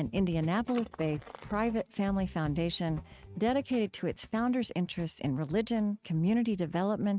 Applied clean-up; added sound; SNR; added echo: neural mask model RNNoise.